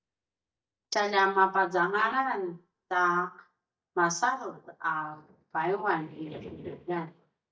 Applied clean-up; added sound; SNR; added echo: neural mask model DeepFilterNet 3.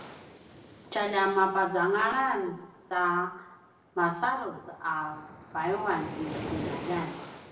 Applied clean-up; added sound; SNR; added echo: none; Waves, surf; 13 dB; reverberation time 0.8 s.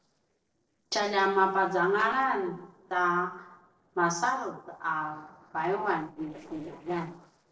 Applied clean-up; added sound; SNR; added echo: neural separator model SepFormer DNS4.